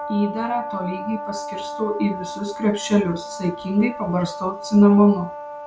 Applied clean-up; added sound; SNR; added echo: none; Brass instrument; 11 dB; none.